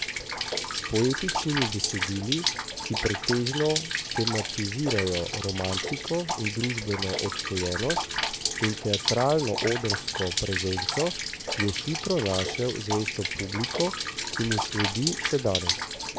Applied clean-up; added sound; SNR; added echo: none; Rain; 2 dB; none.